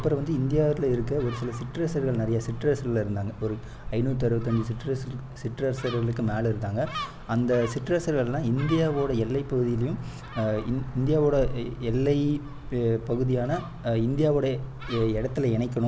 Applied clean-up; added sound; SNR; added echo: none; Gull, seagull; 17 dB; none.